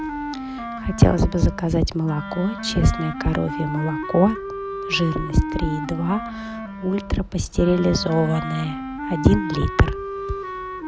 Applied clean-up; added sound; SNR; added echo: none; Wind instrument, woodwind instrument; 8 dB; none.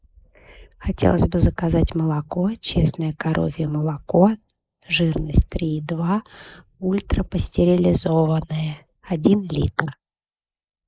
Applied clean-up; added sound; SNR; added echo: neural mask model Resemble Enhance denoiser.